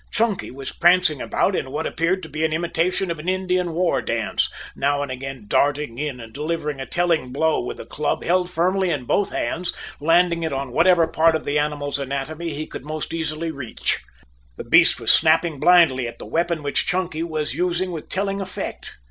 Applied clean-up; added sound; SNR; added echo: none; Knock / Wood; 18 dB; none.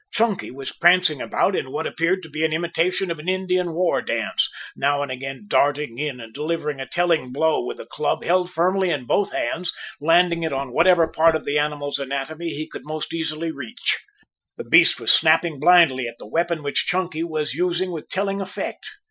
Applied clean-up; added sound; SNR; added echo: classical method Wiener filter.